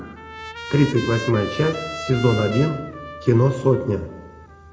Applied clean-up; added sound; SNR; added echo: none; Trumpet; 13 dB; reverberation time 0.6 s.